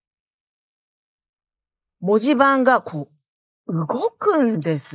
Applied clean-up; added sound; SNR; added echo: neural mask model Resemble Enhance denoiser.